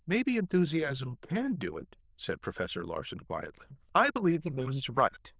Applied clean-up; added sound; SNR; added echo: neural diffusion model UNIVERSE++.